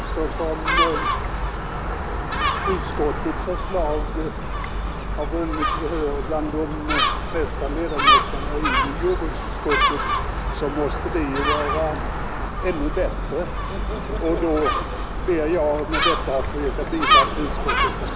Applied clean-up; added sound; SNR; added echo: none; Gull, seagull; -3 dB; none.